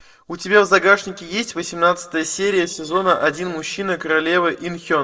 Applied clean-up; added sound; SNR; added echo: neural separator model SepFormer DNS4.